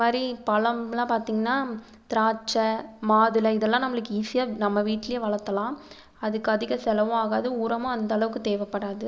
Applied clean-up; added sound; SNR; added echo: none; none; none; none.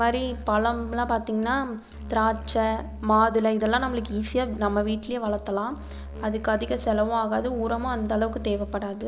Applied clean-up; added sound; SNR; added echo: none; Musical instrument; 12 dB; none.